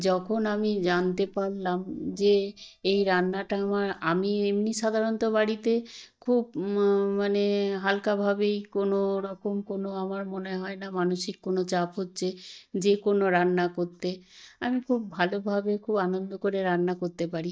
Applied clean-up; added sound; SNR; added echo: neural mask model DeepFilterNet 3.